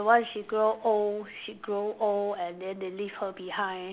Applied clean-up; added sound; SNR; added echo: none; none; none; none.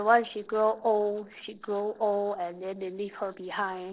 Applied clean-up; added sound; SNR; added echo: neural separator model SepFormer DNS4.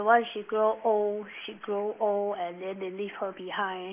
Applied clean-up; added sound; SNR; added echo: neural mask model Resemble Enhance denoiser.